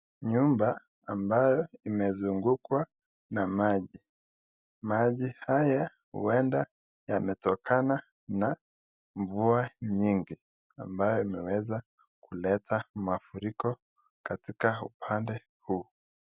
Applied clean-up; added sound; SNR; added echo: none; none; none; none.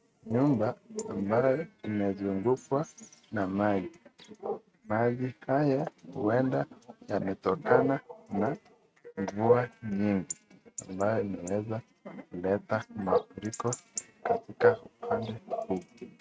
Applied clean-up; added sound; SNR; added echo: neural mask model RNNoise.